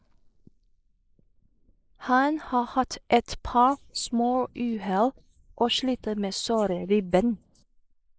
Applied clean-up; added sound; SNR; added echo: neural mask model Resemble Enhance denoiser.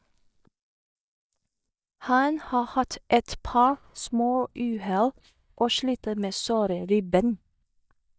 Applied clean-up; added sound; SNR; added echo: neural mask model DeepFilterNet 3.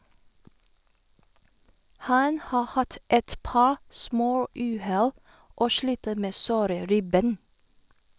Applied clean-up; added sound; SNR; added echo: none; none; none; none.